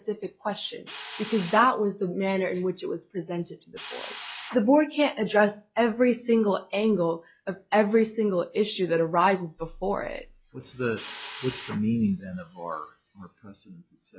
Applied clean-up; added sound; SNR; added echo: classical method log-MMSE.